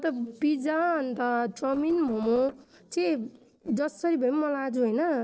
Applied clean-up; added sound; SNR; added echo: neural separator model SepFormer DNS4.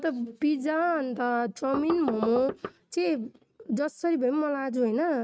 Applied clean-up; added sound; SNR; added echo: neural mask model RNNoise.